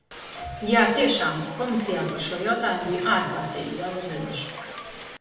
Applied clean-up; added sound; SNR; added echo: none; Subway, metro, underground / Doorbell; 12 dB; reverberation time 0.8 s.